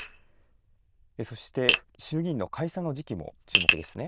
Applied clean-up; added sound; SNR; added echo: neural diffusion model UNIVERSE++.